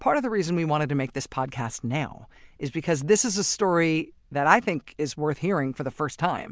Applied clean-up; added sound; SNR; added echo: none; none; none; none.